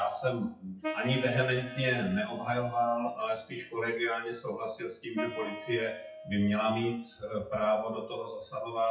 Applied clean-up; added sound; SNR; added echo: classical method WPE with log-MMSE.